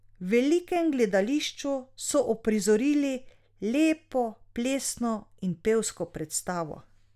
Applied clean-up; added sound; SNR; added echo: none; none; none; none.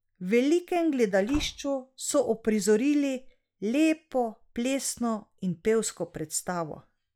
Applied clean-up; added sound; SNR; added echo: classical method log-MMSE.